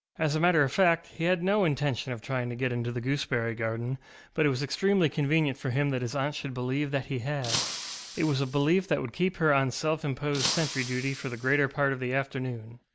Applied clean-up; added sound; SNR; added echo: none; Shatter; 9 dB; none.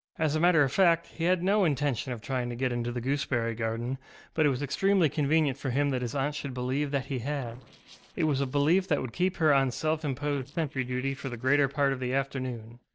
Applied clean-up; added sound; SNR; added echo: neural separator model SepFormer DNS4.